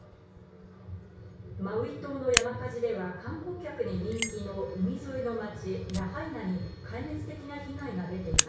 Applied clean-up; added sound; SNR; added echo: none; Fire; 3 dB; reverberation time 0.6 s.